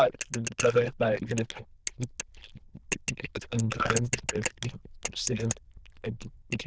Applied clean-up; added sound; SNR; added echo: neural diffusion model UNIVERSE++.